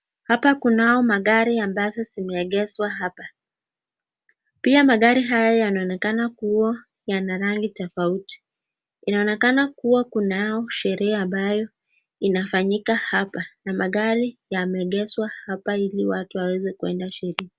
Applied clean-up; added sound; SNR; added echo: none; none; none; none.